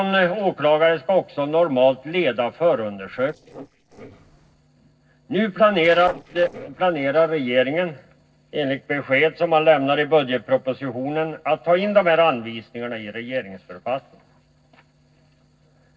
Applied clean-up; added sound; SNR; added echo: neural separator model SepFormer DNS4.